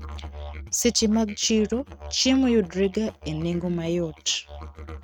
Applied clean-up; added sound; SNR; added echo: neural mask model RNNoise.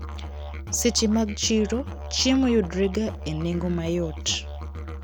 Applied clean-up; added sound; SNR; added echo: none; Musical instrument; 8 dB; none.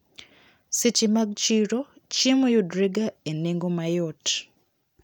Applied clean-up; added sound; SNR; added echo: none; none; none; none.